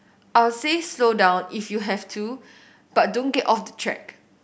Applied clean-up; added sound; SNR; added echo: none; none; none; none.